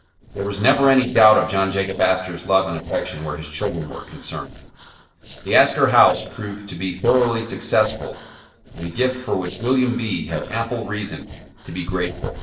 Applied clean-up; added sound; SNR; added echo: neural separator model SepFormer DNS4.